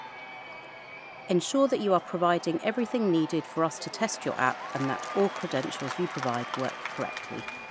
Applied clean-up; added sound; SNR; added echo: none; Applause / Crowd / Cheering; 10 dB; none.